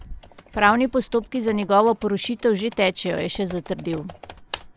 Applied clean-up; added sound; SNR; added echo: none; Computer keyboard; 16 dB; none.